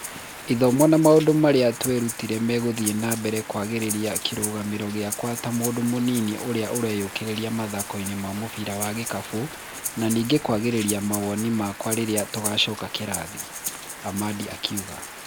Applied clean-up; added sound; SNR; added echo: none; Rain + Breathing; 10 dB; none.